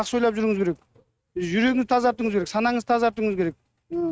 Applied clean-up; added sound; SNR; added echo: neural mask model RNNoise.